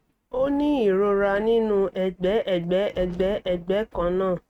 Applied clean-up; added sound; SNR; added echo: neural mask model RNNoise.